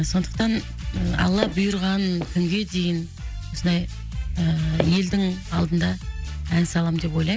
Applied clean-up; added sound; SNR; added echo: none; Walk, footsteps; 13 dB; none.